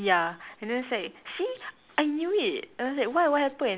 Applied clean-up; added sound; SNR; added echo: none; none; none; none.